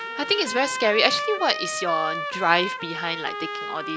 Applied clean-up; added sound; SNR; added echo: none; Trumpet; 6 dB; none.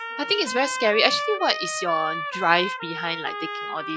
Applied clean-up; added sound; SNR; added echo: classical method Wiener filter.